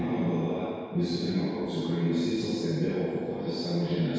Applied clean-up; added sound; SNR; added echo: none; none; none; reverberation time 2.0 s.